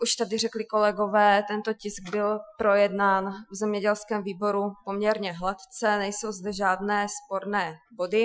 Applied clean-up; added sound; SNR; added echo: classical method Wiener filter.